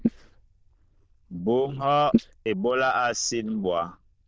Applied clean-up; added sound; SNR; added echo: neural diffusion model UNIVERSE++.